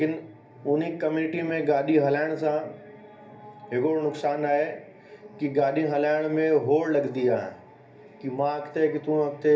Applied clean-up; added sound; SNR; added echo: none; none; none; reverberation time 0.3 s.